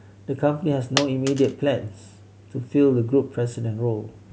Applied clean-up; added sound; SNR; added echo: none; Coin (dropping); 9 dB; none.